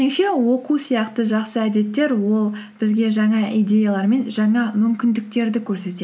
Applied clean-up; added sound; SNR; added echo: none; none; none; none.